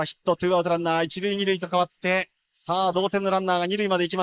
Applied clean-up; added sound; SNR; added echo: neural mask model Resemble Enhance denoiser.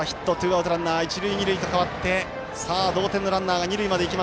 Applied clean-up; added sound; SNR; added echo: none; none; none; none.